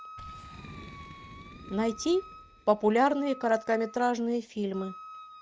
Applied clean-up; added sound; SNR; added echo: none; Wind instrument, woodwind instrument + Boom; 17 dB; none.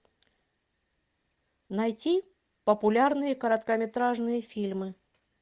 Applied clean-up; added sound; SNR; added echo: none; none; none; none.